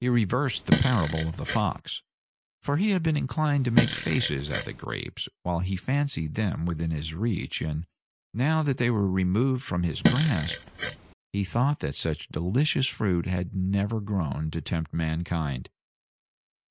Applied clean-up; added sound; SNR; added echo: none; Fart; 2 dB; none.